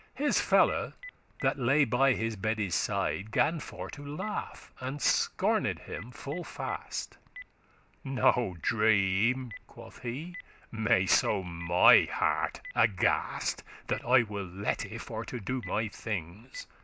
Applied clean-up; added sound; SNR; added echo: none; Telephone; 20 dB; none.